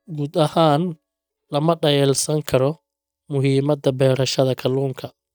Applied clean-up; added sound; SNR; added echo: neural mask model DeepFilterNet 3.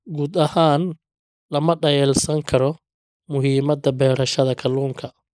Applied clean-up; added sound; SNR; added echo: neural mask model Resemble Enhance denoiser.